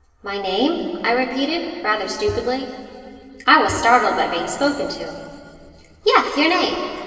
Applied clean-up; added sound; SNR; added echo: none; Bowed string instrument; 15 dB; reverberation time 2.6 s.